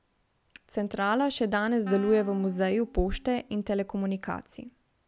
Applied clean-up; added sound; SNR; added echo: none; Wind instrument, woodwind instrument; 19 dB; none.